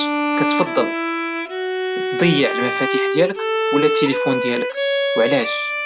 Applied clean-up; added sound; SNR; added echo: none; Bowed string instrument; -1 dB; none.